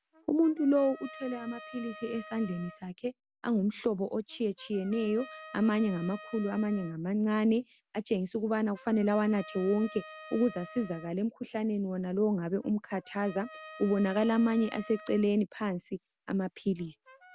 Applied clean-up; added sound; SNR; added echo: none; Trumpet; 20 dB; none.